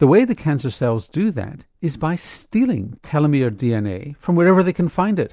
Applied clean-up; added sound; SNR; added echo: none; none; none; none.